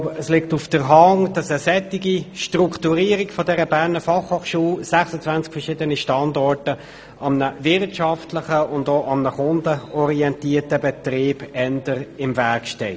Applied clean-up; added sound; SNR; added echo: none; none; none; none.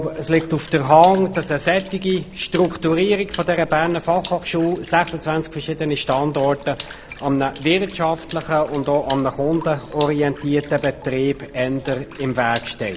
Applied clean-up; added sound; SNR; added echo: none; Water / Splash, splatter; 17 dB; none.